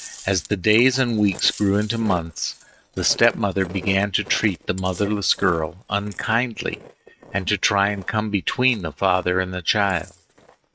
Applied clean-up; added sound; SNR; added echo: neural mask model RNNoise.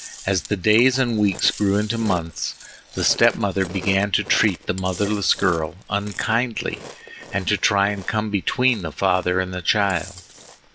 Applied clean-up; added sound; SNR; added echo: none; Chewing, mastication; 17 dB; none.